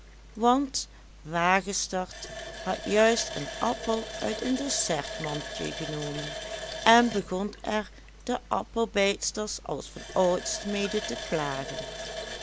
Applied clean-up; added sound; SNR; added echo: none; Water tap, faucet; 11 dB; none.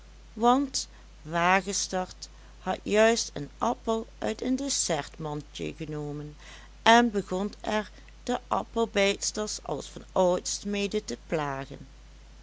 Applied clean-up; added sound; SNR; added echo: none; none; none; none.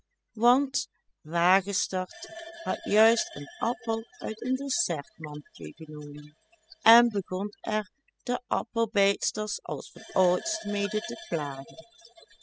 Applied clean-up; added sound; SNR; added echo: classical method spectral subtraction.